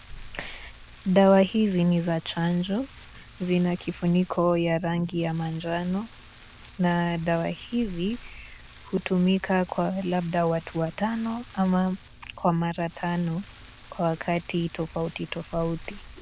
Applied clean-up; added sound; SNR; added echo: none; Rain; 18 dB; none.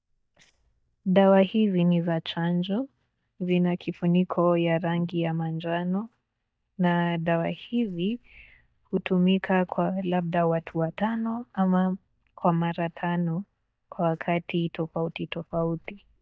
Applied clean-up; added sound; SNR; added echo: neural mask model DeepFilterNet 3.